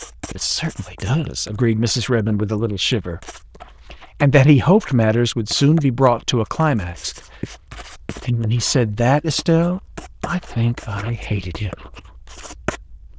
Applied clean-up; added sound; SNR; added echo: neural diffusion model UNIVERSE++.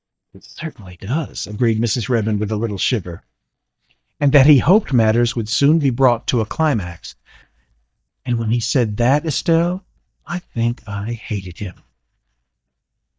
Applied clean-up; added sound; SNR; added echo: neural mask model DeepFilterNet 3.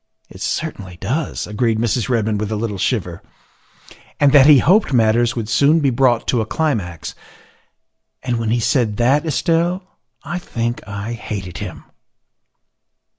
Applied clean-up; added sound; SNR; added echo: none; none; none; none.